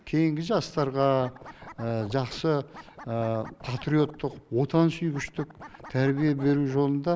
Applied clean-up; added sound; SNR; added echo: none; Scratching (performance technique); 19 dB; none.